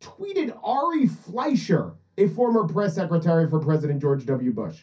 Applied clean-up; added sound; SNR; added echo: none; none; none; reverberation time 0.3 s.